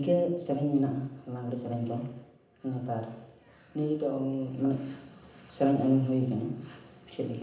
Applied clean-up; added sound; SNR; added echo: none; none; none; reverberation time 0.8 s.